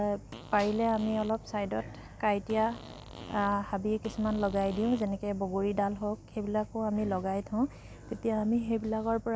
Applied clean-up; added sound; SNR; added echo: none; Fart; 17 dB; none.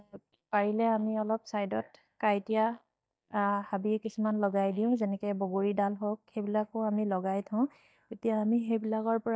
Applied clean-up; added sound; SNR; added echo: neural mask model DeepFilterNet 3.